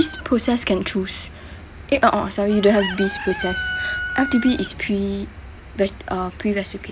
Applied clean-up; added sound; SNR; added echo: none; Chicken, rooster; 11 dB; none.